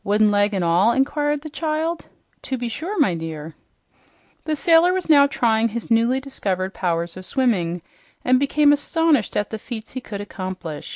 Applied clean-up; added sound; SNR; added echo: none; none; none; none.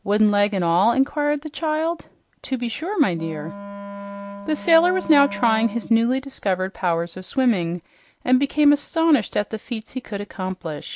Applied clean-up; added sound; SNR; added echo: none; Wind instrument, woodwind instrument; 13 dB; none.